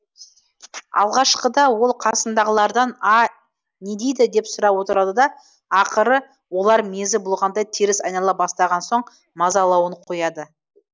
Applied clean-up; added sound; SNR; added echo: neural mask model Resemble Enhance denoiser.